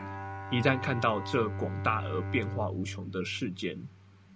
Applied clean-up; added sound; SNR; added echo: none; Bowed string instrument; 6 dB; none.